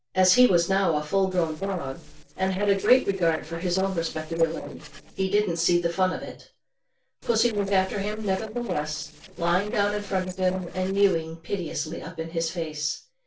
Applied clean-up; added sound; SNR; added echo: neural separator model SepFormer DNS4.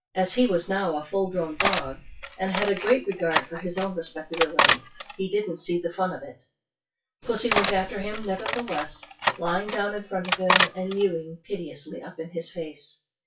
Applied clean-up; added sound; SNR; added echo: classical method WPE with log-MMSE.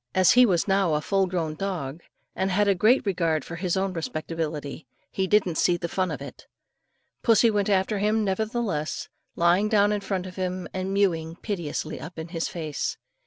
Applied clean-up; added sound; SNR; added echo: none; none; none; none.